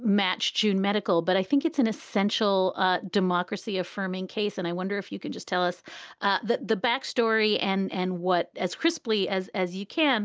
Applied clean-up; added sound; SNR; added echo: none; none; none; none.